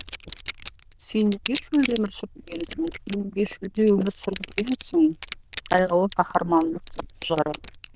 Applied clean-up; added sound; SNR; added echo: neural diffusion model UNIVERSE++.